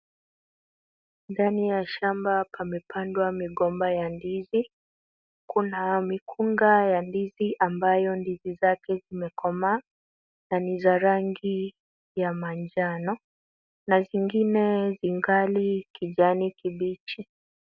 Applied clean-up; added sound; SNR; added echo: none; none; none; none.